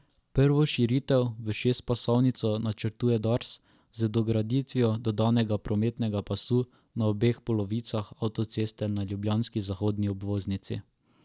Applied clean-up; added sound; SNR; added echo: none; none; none; none.